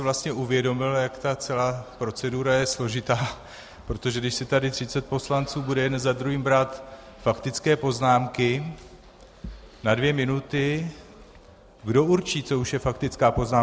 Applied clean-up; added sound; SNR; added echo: none; none; none; none.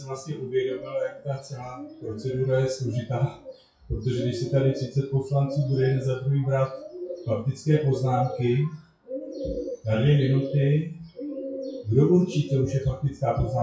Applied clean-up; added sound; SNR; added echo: classical method WPE with log-MMSE.